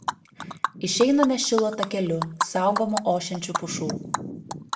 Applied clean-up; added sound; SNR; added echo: none; Animal; 6 dB; reverberation time 0.5 s.